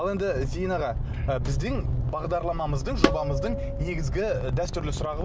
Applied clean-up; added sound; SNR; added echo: none; Tabla; 1 dB; none.